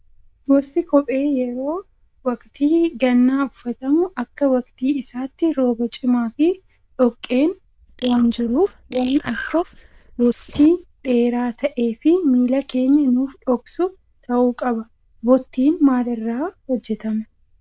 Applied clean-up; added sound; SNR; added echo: neural diffusion model UNIVERSE++.